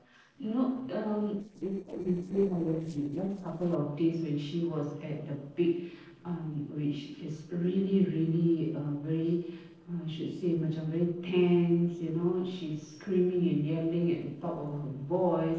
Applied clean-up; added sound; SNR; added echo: neural separator model SepFormer DNS4.